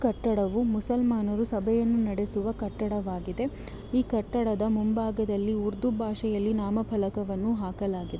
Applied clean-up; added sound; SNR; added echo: none; none; none; none.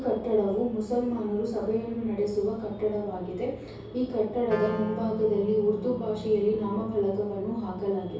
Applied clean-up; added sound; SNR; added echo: none; Wind instrument, woodwind instrument; 12 dB; reverberation time 0.6 s.